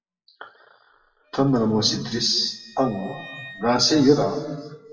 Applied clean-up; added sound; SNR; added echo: classical method WPE with log-MMSE.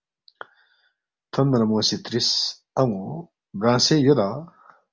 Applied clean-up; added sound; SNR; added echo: none; none; none; none.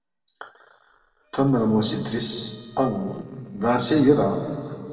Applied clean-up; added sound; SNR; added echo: neural separator model SepFormer DNS4.